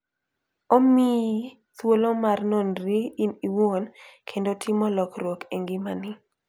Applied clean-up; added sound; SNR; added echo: none; none; none; none.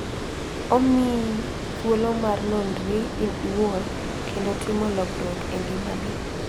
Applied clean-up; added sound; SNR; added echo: none; Water; 4 dB; none.